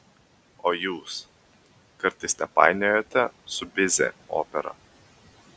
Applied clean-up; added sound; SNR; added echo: none; none; none; none.